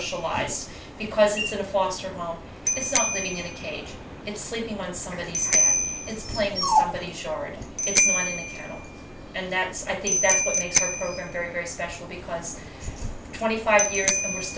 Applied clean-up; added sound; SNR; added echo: none; Bicycle bell; 1 dB; reverberation time 0.3 s.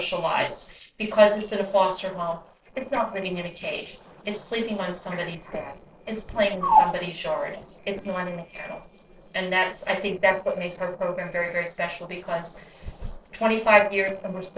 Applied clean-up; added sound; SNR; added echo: neural separator model SepFormer DNS4.